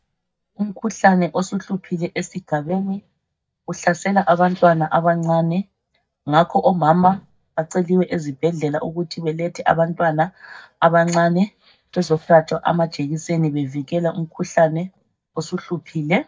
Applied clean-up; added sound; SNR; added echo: neural mask model DeepFilterNet 3.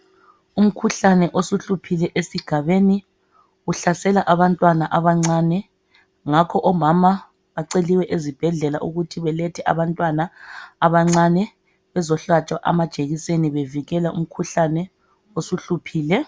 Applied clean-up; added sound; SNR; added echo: none; none; none; none.